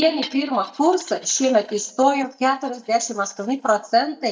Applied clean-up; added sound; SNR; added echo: neural mask model DeepFilterNet 3.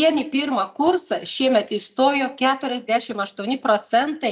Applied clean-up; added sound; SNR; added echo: none; none; none; none.